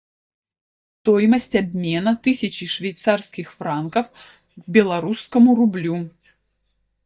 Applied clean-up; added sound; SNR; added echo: neural mask model DeepFilterNet 3.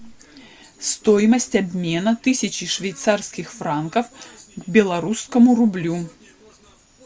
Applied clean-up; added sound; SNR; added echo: none; none; none; none.